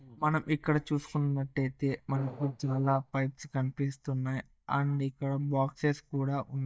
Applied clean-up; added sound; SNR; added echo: neural mask model DeepFilterNet 3.